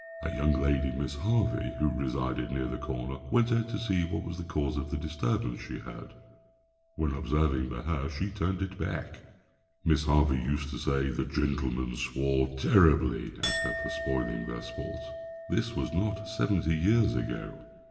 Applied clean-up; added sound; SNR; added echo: none; Chink, clink; 14 dB; reverberation time 1.0 s.